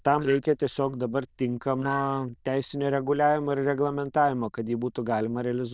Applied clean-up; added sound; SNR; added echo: neural diffusion model UNIVERSE++.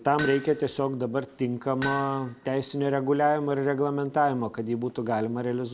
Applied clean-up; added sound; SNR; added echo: none; Hammer; 13 dB; none.